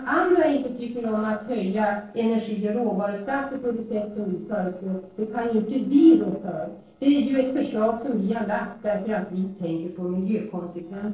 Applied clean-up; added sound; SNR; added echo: neural separator model SepFormer DNS4.